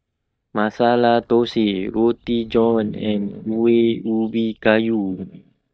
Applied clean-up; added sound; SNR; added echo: neural mask model DeepFilterNet 3.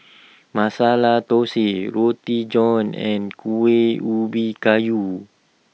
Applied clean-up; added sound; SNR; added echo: none; none; none; none.